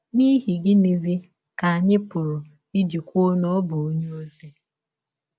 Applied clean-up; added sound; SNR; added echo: none; none; none; none.